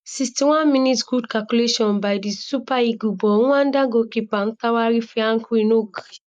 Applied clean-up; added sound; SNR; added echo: neural mask model Resemble Enhance denoiser.